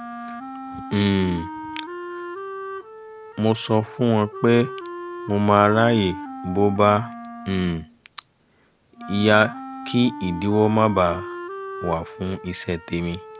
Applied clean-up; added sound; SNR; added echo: none; Wind instrument, woodwind instrument; 12 dB; none.